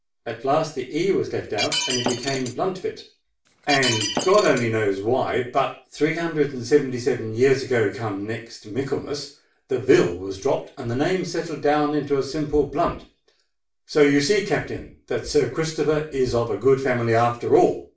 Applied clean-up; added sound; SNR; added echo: none; Shatter; 5 dB; reverberation time 0.3 s.